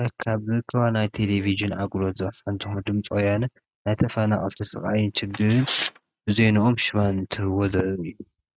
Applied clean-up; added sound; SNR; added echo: neural mask model RNNoise.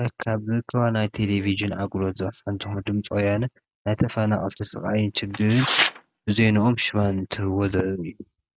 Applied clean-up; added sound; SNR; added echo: none; Tearing; 1 dB; none.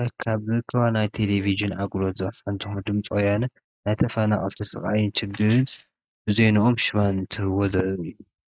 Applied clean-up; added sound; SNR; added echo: neural mask model DeepFilterNet 3.